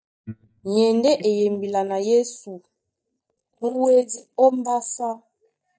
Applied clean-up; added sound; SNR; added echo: neural mask model DeepFilterNet 3.